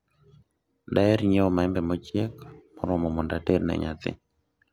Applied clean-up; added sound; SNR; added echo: none; none; none; none.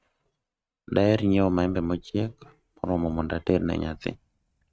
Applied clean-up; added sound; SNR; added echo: neural mask model RNNoise.